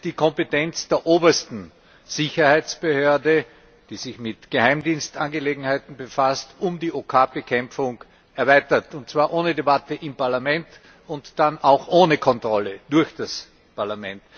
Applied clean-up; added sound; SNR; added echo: none; none; none; none.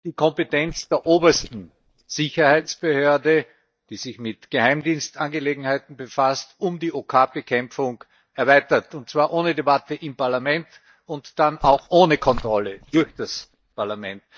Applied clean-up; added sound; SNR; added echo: neural mask model DeepFilterNet 3.